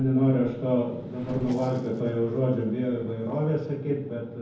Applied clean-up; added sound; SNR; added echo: none; Race car, auto racing / Accelerating, revving, vroom; 19 dB; reverberation time 0.9 s.